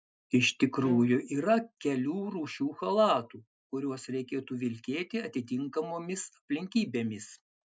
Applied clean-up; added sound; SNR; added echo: none; Bowed string instrument; 15 dB; none.